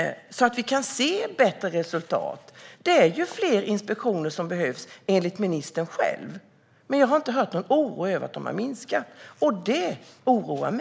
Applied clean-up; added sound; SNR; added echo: none; none; none; none.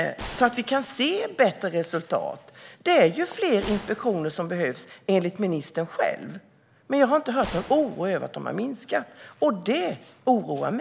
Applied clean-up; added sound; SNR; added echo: none; Gunshot, gunfire; 20 dB; none.